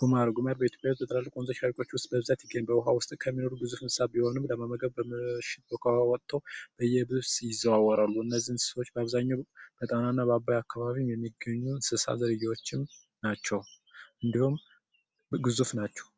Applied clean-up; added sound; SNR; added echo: none; none; none; none.